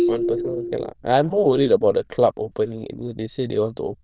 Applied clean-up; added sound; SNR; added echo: neural diffusion model UNIVERSE++.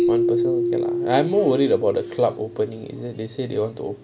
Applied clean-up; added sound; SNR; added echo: none; Keyboard (musical); 2 dB; none.